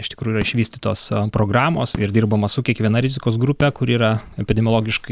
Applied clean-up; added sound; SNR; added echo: none; Fireworks; 18 dB; none.